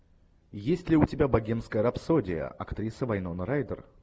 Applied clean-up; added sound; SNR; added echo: none; none; none; none.